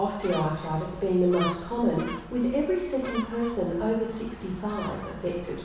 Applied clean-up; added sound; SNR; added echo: none; Gull, seagull; 13 dB; reverberation time 1.1 s.